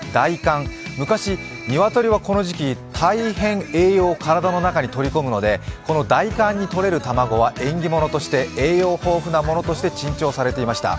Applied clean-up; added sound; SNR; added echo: none; none; none; none.